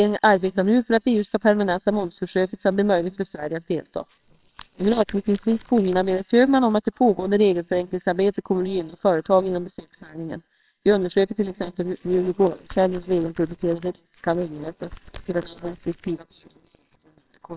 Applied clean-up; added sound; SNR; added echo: neural separator model SepFormer WHAMR!.